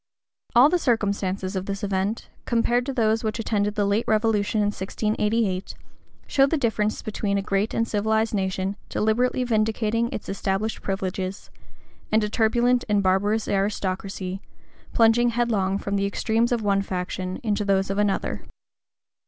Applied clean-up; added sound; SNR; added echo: none; none; none; none.